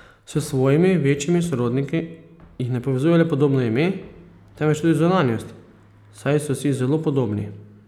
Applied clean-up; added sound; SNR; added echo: none; none; none; none.